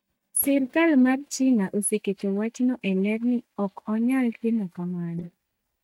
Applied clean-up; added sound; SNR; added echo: neural mask model DeepFilterNet 3.